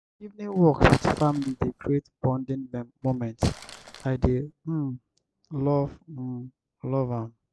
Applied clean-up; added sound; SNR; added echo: none; Crumpling, crinkling; 19 dB; none.